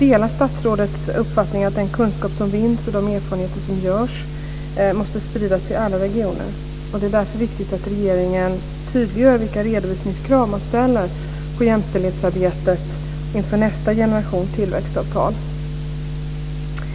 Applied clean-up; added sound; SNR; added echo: none; none; none; none.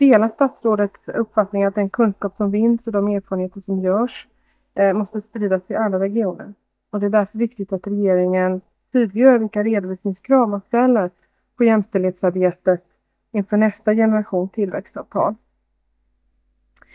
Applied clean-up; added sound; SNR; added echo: neural mask model DeepFilterNet 3.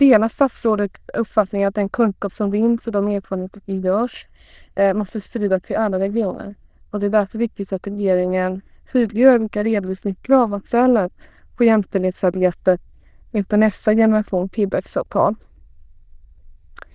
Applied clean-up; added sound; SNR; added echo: neural diffusion model UNIVERSE++.